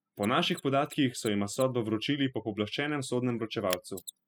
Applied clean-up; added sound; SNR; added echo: classical method spectral subtraction.